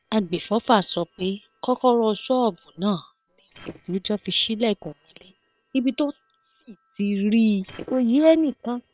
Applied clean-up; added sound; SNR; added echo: neural separator model SepFormer WHAM!.